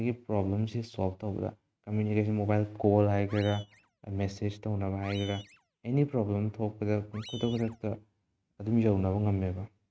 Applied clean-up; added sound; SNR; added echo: neural mask model RNNoise.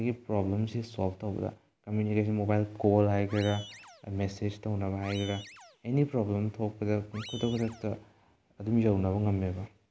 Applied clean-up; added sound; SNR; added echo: none; Animal; 19 dB; none.